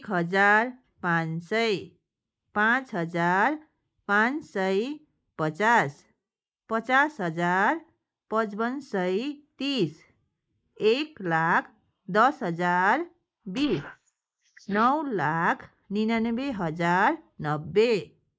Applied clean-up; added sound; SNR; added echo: neural mask model Resemble Enhance denoiser.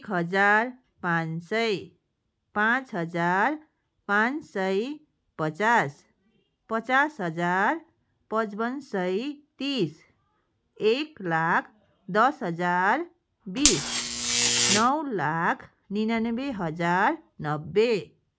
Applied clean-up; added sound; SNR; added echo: none; Buzz; -3 dB; none.